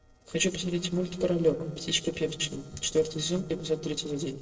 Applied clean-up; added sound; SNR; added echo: neural separator model SepFormer DNS4.